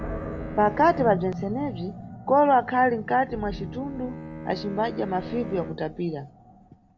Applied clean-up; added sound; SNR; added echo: none; Animal + Bowed string instrument; 10 dB; none.